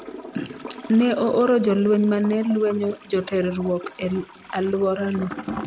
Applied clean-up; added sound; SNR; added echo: none; Toilet flush / Gurgling; 14 dB; none.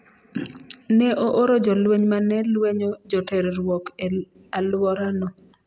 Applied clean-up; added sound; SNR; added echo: none; none; none; none.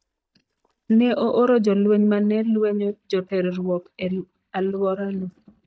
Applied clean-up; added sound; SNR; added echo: neural mask model DeepFilterNet 3.